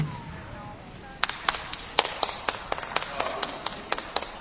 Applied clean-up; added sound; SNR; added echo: none; Crowd / Fireworks; 14 dB; none.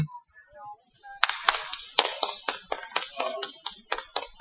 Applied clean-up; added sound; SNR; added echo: classical method Wiener filter.